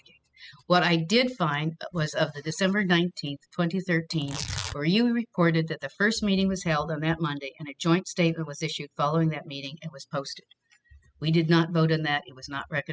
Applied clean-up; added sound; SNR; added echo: classical method spectral subtraction.